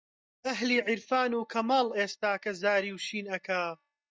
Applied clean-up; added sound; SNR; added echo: neural mask model DeepFilterNet 3.